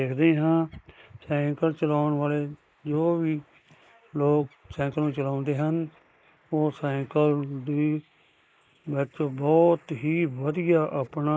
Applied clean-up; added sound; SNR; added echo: neural mask model Resemble Enhance denoiser.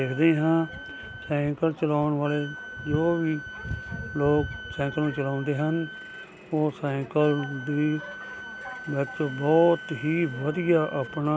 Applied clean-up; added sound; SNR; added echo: none; Wind instrument, woodwind instrument; 14 dB; none.